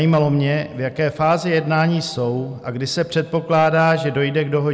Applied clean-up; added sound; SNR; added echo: none; none; none; none.